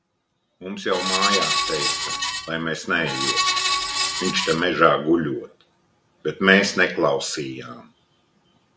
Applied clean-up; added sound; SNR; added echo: none; Screech; 0 dB; none.